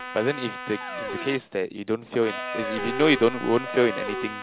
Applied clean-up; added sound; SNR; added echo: none; Dog + Trumpet; 7 dB; none.